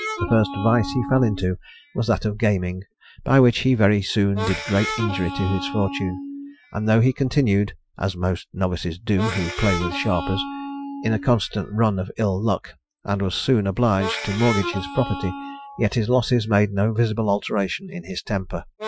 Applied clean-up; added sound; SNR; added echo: classical method Wiener filter.